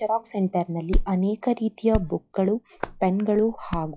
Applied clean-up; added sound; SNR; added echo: classical method log-MMSE.